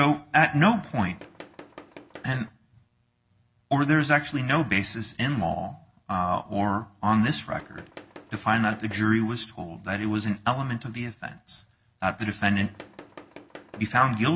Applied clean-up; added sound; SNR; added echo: none; Tools; 19 dB; none.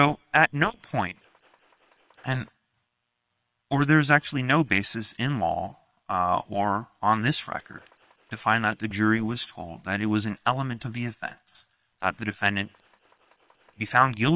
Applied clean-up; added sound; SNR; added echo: neural separator model SepFormer WHAM!.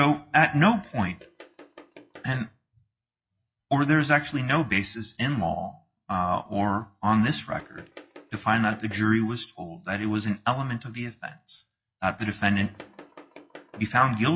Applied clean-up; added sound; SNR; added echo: classical method log-MMSE.